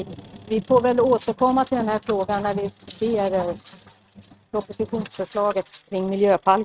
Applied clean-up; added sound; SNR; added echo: neural mask model RNNoise.